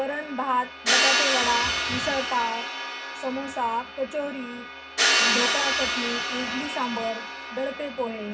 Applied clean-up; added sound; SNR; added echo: none; Crash cymbal; -3 dB; reverberation time 0.4 s.